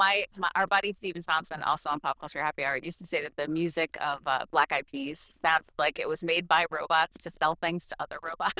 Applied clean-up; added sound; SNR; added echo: neural diffusion model UNIVERSE++.